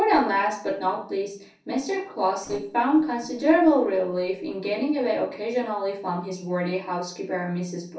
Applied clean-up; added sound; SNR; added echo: neural separator model SepFormer DNS4.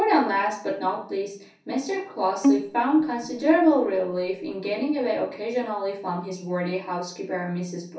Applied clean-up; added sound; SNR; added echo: none; Bowed string instrument; 4 dB; reverberation time 0.6 s.